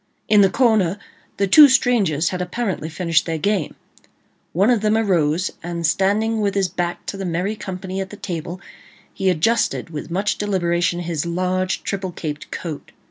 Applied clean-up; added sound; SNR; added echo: none; none; none; none.